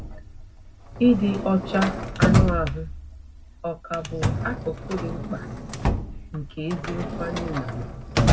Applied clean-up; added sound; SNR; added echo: none; Drawer open or close; -2 dB; reverberation time 0.3 s.